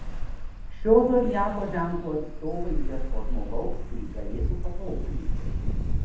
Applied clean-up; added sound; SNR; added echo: none; Ocean; -1 dB; reverberation time 0.8 s.